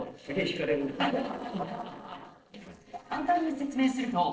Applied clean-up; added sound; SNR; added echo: neural separator model SepFormer DNS4.